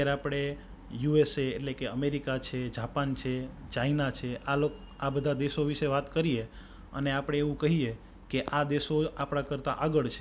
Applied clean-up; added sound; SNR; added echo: none; none; none; none.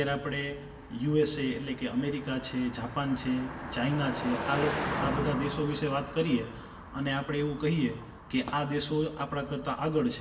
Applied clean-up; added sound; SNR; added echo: none; Car passing by; 9 dB; reverberation time 0.9 s.